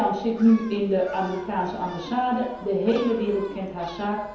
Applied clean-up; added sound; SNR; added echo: none; Gull, seagull; 19 dB; reverberation time 0.9 s.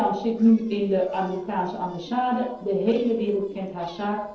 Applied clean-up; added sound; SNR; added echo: neural separator model SepFormer DNS4.